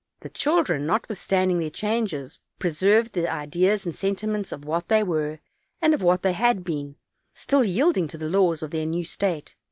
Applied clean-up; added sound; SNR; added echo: none; none; none; none.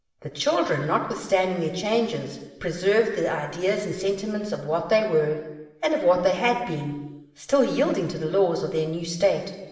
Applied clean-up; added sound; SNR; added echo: none; none; none; reverberation time 1.2 s.